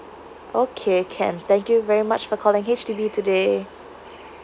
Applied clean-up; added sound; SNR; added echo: none; none; none; none.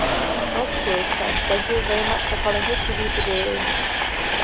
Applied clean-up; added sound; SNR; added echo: none; Train; -4 dB; none.